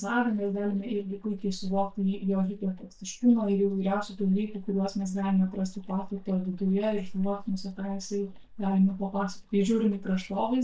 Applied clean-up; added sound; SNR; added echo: neural mask model DeepFilterNet 3.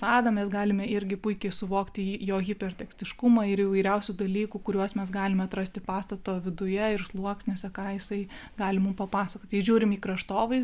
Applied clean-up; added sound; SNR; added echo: none; none; none; none.